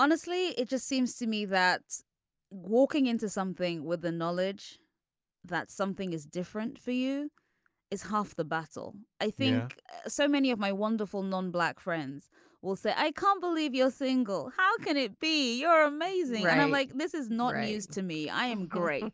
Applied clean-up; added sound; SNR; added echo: none; none; none; none.